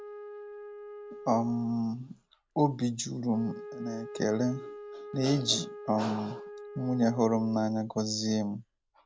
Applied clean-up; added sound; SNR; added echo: none; Wind instrument, woodwind instrument; 14 dB; none.